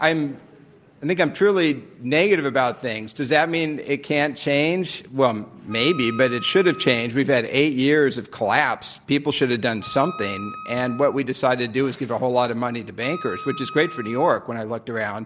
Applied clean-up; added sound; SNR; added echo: none; Wind instrument, woodwind instrument; 16 dB; none.